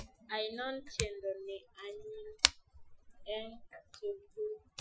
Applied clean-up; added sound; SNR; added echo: classical method Wiener filter.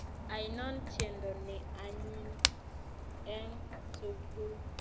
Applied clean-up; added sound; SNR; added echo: none; Hands + Rain; -5 dB; none.